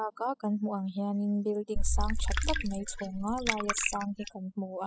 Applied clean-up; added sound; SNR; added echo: classical method spectral subtraction.